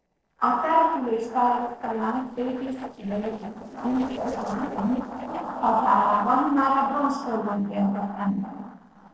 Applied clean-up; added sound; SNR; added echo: neural separator model SepFormer DNS4.